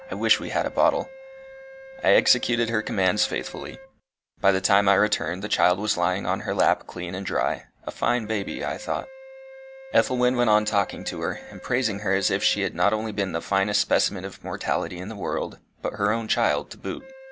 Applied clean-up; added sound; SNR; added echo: none; Wind instrument, woodwind instrument; 20 dB; none.